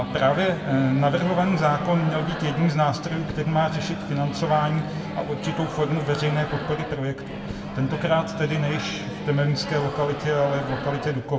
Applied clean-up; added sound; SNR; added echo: none; Microwave oven; 8 dB; reverberation time 1.4 s.